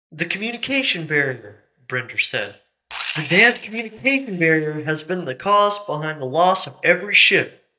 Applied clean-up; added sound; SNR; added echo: neural mask model DeepFilterNet 3.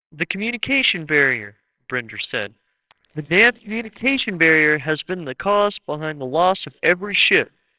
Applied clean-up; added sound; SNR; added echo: neural separator model SepFormer WHAMR!.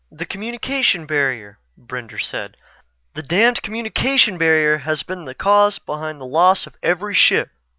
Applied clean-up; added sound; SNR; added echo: none; none; none; none.